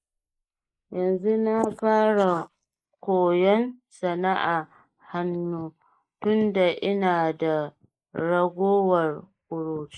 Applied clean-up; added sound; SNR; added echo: neural mask model Resemble Enhance denoiser.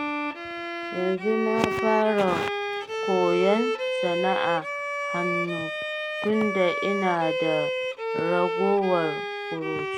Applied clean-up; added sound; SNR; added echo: none; Bowed string instrument; 2 dB; none.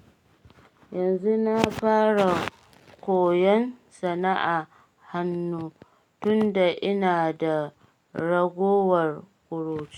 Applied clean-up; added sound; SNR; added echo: none; none; none; none.